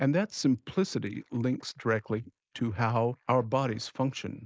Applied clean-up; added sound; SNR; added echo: neural mask model Resemble Enhance denoiser.